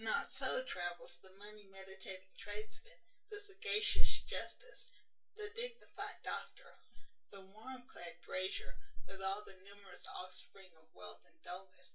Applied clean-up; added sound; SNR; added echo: none; none; none; reverberation time 0.2 s.